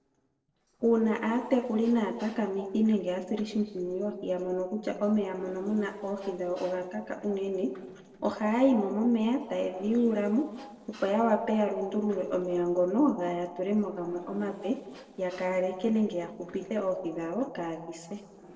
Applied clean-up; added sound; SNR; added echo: neural separator model SepFormer DNS4.